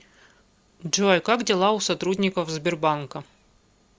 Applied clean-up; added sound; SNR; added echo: none; none; none; none.